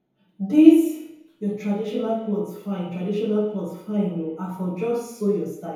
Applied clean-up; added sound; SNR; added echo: none; none; none; reverberation time 1.9 s.